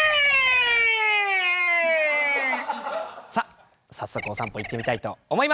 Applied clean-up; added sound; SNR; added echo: none; Bird; 13 dB; none.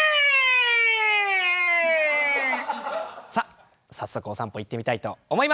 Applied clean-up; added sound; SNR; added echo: none; none; none; none.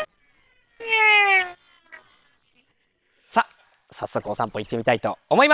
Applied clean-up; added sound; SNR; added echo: neural separator model SepFormer WHAM!.